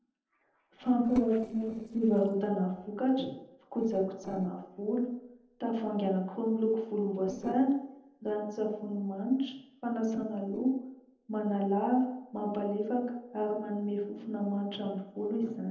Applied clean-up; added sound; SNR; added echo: neural separator model SepFormer DNS4.